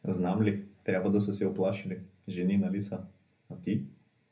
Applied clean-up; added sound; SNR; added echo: none; none; none; reverberation time 0.3 s.